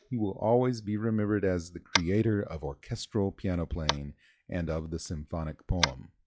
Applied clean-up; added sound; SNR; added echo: classical method log-MMSE.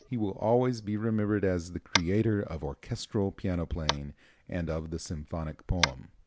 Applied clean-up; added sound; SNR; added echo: none; Tap; 8 dB; none.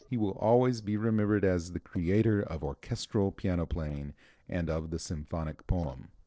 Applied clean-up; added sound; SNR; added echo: neural separator model SepFormer DNS4.